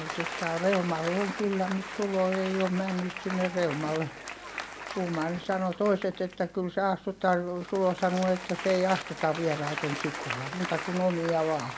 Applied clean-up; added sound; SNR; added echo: none; Applause; 9 dB; none.